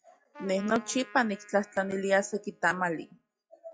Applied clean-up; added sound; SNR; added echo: classical method log-MMSE.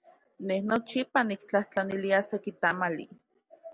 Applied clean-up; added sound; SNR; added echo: none; none; none; none.